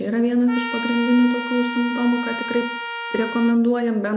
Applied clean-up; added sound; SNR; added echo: none; Trumpet; 9 dB; none.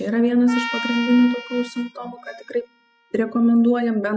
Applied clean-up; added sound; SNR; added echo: classical method spectral subtraction.